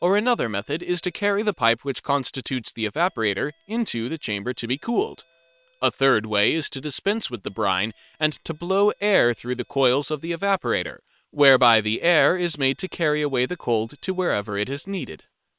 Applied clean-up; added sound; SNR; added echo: neural separator model SepFormer WHAM!.